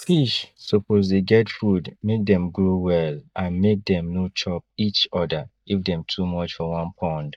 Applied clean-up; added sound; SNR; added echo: neural mask model DeepFilterNet 3.